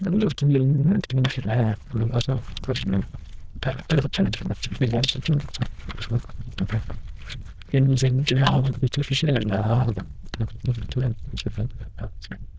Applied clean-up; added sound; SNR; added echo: neural diffusion model UNIVERSE++.